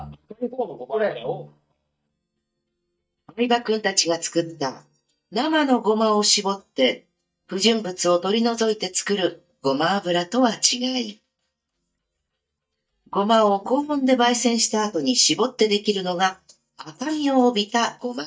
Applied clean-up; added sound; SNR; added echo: neural mask model DeepFilterNet 3.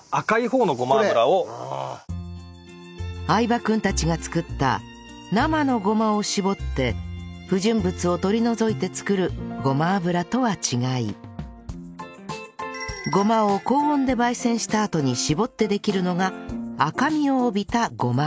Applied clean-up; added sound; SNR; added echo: none; none; none; none.